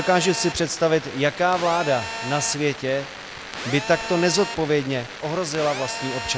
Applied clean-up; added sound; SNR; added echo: none; Telephone; 9 dB; none.